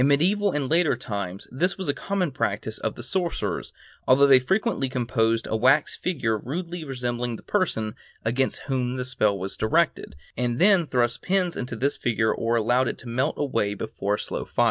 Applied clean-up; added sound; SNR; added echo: none; none; none; none.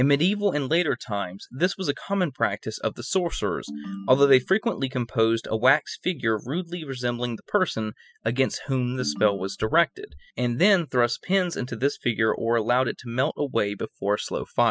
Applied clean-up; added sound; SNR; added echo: classical method spectral subtraction.